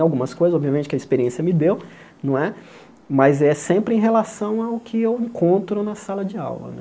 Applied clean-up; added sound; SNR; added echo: none; none; none; none.